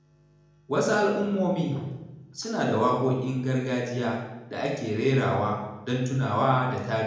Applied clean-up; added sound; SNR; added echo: none; none; none; reverberation time 0.9 s.